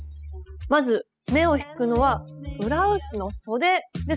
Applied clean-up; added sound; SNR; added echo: classical method spectral subtraction.